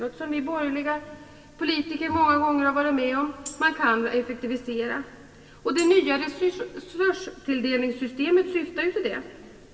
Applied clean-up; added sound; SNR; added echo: none; Tambourine; 19 dB; reverberation time 1.7 s.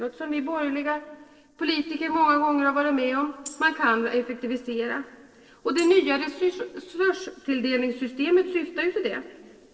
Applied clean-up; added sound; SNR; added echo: neural separator model SepFormer DNS4.